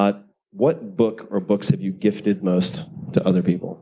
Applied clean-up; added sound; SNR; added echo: none; none; none; none.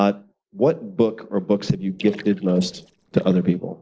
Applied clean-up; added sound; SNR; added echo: neural separator model SepFormer DNS4.